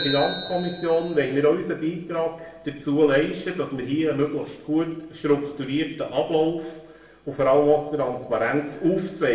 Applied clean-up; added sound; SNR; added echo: none; Bicycle; 16 dB; reverberation time 0.7 s.